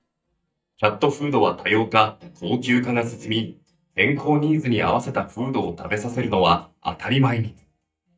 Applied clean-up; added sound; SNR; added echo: neural mask model DeepFilterNet 3.